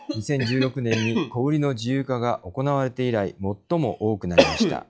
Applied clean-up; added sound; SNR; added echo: classical method log-MMSE.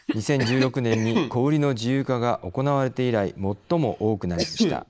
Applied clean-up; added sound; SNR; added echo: neural mask model Resemble Enhance denoiser.